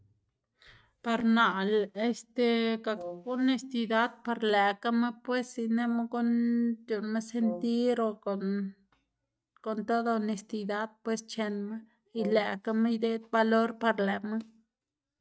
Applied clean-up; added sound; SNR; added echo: neural mask model RNNoise.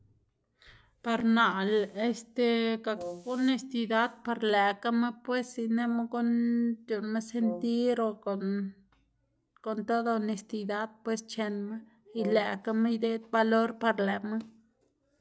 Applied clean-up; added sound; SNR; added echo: none; Brass instrument; 14 dB; none.